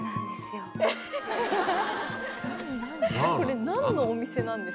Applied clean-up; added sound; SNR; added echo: none; Tambourine; 10 dB; none.